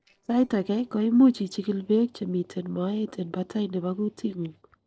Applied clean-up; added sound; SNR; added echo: neural separator model SepFormer DNS4.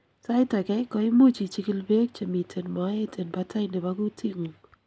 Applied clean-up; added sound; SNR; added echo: none; none; none; none.